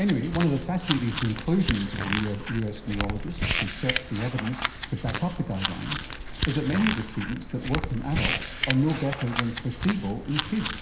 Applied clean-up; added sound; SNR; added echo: none; Crumpling, crinkling; 3 dB; reverberation time 0.9 s.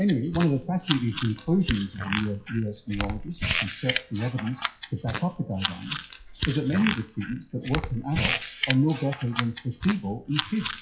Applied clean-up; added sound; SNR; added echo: classical method WPE with log-MMSE.